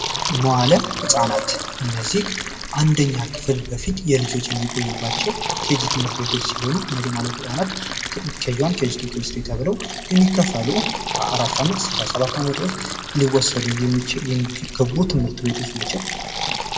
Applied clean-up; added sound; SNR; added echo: none; Fill (with liquid); 6 dB; reverberation time 1.3 s.